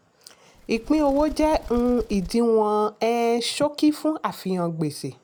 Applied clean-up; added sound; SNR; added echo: none; Bird; 14 dB; none.